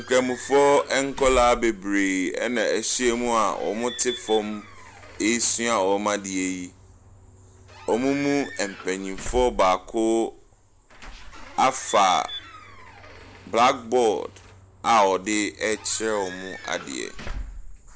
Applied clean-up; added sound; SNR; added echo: none; Squeak / Slam / Alarm / Wood; 15 dB; none.